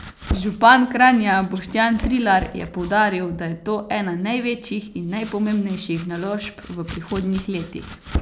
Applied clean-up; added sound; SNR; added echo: none; Domestic sounds, home sounds; 13 dB; none.